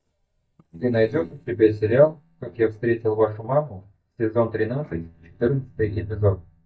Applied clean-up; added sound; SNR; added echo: neural mask model DeepFilterNet 3.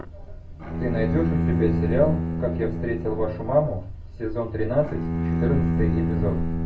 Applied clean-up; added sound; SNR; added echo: none; Bowed string instrument; 0 dB; reverberation time 0.3 s.